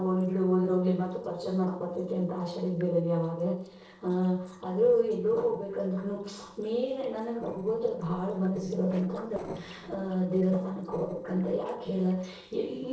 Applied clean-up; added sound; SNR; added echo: neural separator model SepFormer DNS4.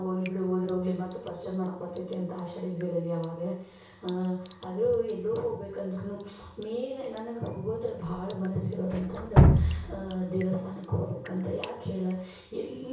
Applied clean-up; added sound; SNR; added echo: none; Drip; 0 dB; reverberation time 0.6 s.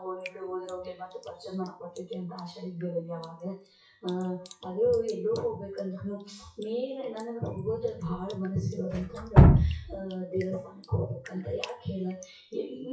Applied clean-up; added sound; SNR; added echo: classical method WPE with log-MMSE.